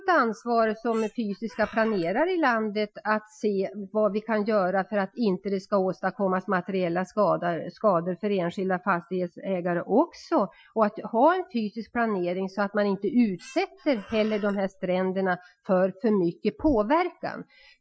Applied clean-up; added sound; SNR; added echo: classical method Wiener filter.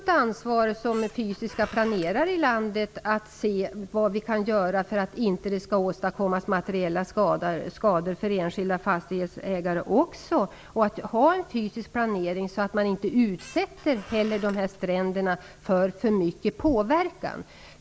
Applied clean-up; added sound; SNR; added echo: none; Squeak; 20 dB; none.